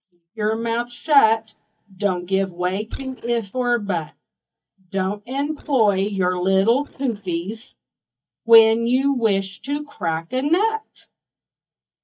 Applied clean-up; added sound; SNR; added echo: neural mask model DeepFilterNet 3.